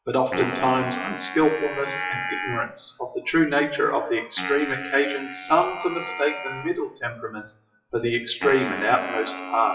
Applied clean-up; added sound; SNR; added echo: classical method WPE with log-MMSE.